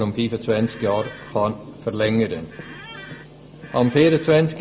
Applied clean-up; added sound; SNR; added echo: none; Squeak; 19 dB; reverberation time 0.6 s.